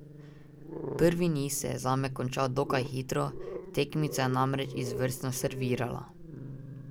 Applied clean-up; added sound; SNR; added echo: none; Growling; 11 dB; none.